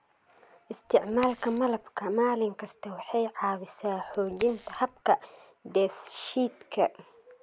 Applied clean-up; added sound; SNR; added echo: none; Crack; 19 dB; none.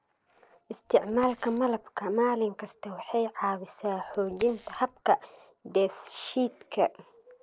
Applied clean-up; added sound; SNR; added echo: neural separator model SepFormer DNS4.